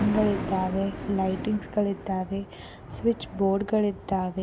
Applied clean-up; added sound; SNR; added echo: none; Thunder; 10 dB; none.